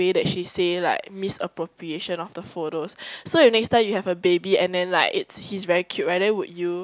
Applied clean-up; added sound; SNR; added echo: none; none; none; none.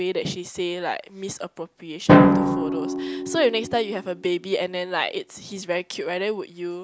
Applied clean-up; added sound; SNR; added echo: none; Drum; -3 dB; none.